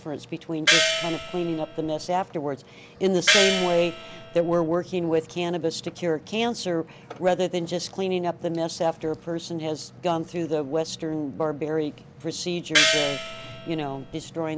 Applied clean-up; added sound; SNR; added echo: none; Gong; -2 dB; none.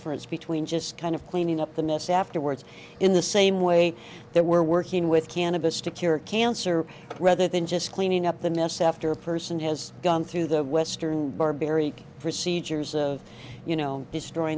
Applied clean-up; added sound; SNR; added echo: none; none; none; none.